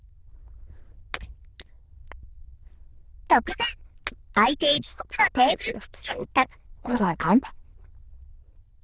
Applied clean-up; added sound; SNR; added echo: neural diffusion model UNIVERSE++.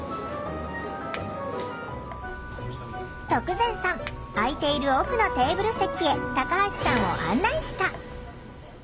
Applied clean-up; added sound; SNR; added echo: none; Chink, clink; 11 dB; none.